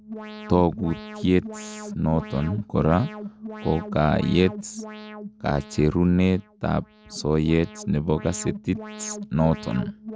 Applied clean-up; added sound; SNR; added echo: none; Alarm; 13 dB; none.